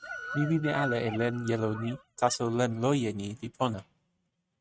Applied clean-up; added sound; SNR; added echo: neural mask model RNNoise.